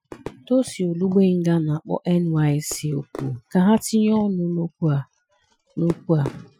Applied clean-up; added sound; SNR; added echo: classical method Wiener filter.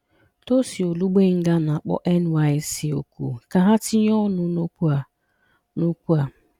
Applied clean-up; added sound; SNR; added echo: none; none; none; none.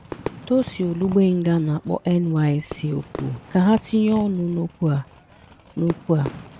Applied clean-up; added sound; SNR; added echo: none; Fireworks; 16 dB; none.